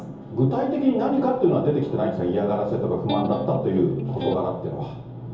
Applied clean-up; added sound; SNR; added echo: none; Electric guitar; 10 dB; reverberation time 0.7 s.